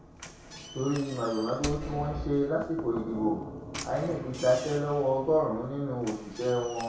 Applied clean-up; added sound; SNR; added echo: none; Knock / Slam; 11 dB; reverberation time 0.6 s.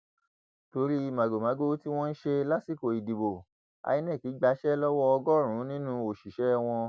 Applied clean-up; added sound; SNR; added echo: none; none; none; none.